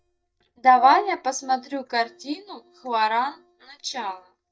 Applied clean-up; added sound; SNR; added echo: neural mask model DeepFilterNet 3.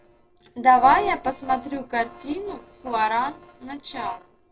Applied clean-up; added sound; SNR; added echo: neural separator model SepFormer DNS4.